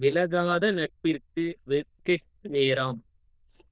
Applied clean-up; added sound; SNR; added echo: neural diffusion model UNIVERSE++.